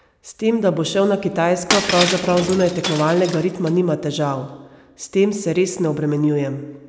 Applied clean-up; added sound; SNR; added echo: none; Shatter; 6 dB; none.